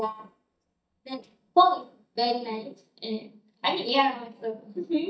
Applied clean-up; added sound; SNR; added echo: neural mask model DeepFilterNet 3.